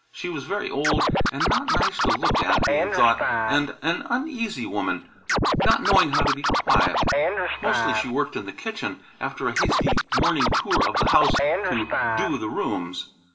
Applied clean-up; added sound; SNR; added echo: none; Scratching (performance technique); -3 dB; reverberation time 0.4 s.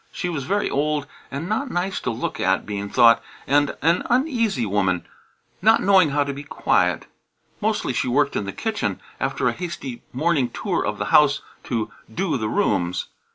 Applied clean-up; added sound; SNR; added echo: none; none; none; none.